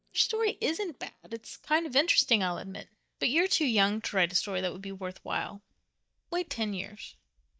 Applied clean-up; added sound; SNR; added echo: neural mask model DeepFilterNet 3.